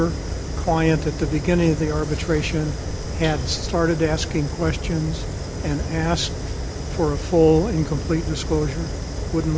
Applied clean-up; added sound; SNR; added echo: none; Fire; 4 dB; none.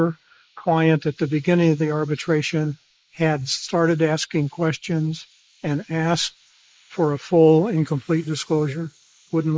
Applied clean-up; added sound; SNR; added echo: neural mask model Resemble Enhance denoiser.